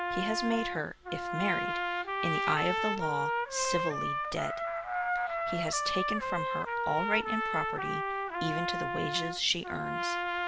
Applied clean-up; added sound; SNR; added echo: none; Trumpet; -2 dB; none.